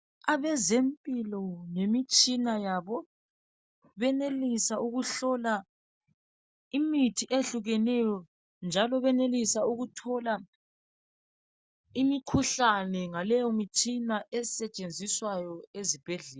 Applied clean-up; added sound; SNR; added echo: none; none; none; none.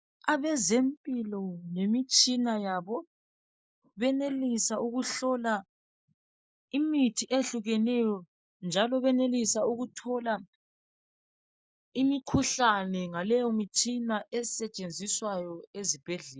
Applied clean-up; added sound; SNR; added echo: neural mask model Resemble Enhance denoiser.